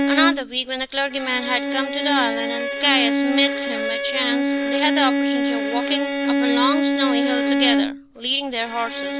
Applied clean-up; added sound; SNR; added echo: none; Bowed string instrument; -2 dB; none.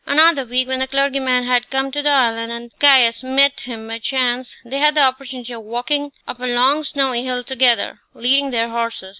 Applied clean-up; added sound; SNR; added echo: none; none; none; none.